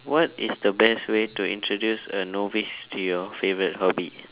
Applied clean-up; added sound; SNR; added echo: none; none; none; none.